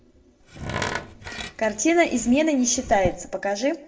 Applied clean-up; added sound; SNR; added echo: none; Tools; 10 dB; reverberation time 0.3 s.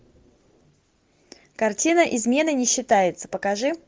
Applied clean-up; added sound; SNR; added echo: none; none; none; none.